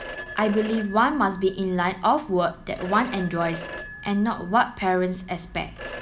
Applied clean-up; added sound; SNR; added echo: none; Telephone; 13 dB; none.